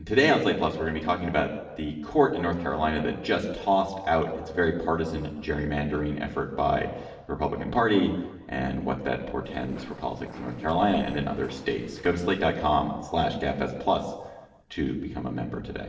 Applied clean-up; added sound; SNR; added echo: neural separator model SepFormer DNS4.